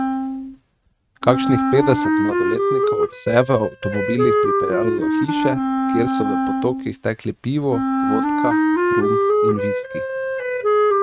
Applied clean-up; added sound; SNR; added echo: neural mask model RNNoise.